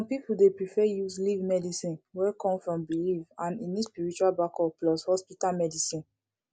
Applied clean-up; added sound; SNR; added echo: none; none; none; none.